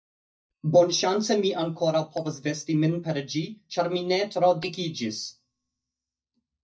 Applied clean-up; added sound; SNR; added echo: neural mask model DeepFilterNet 3.